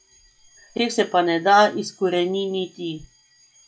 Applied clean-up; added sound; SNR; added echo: classical method log-MMSE.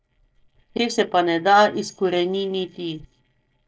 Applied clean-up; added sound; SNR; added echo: neural separator model SepFormer DNS4.